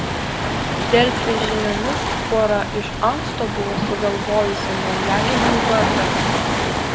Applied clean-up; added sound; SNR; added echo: none; Waves, surf; -2 dB; none.